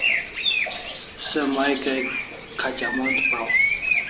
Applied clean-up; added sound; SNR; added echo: none; Bird; -3 dB; none.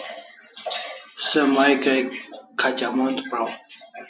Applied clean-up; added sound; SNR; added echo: none; none; none; none.